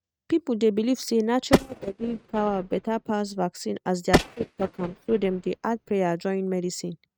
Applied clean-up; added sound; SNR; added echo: neural mask model RNNoise.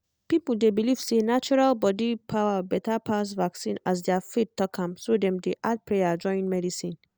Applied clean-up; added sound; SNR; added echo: none; none; none; none.